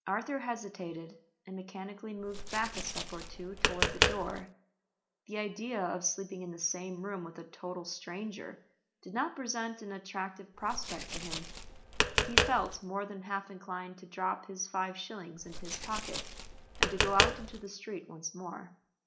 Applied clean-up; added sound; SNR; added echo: none; Tap; -5 dB; reverberation time 0.4 s.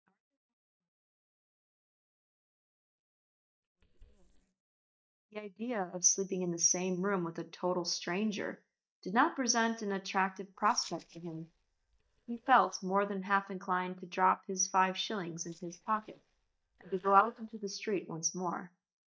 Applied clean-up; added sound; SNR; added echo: neural mask model DeepFilterNet 3.